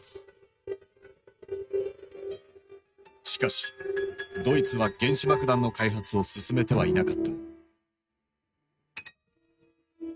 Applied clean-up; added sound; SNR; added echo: neural mask model RNNoise.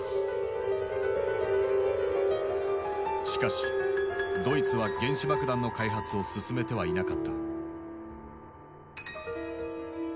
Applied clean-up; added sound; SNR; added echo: none; none; none; none.